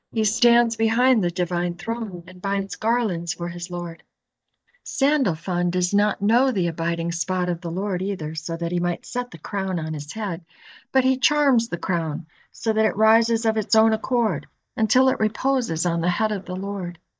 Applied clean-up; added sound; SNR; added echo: neural mask model DeepFilterNet 3.